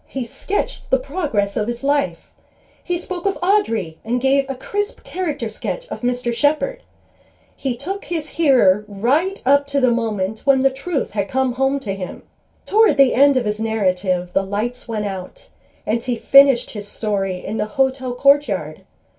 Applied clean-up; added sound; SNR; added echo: none; none; none; reverberation time 0.2 s.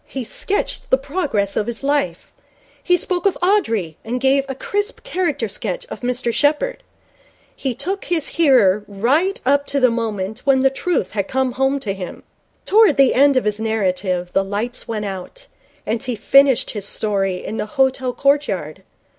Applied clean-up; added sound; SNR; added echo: none; none; none; none.